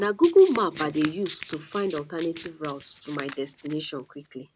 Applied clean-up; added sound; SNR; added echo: none; Domestic sounds, home sounds; 13 dB; none.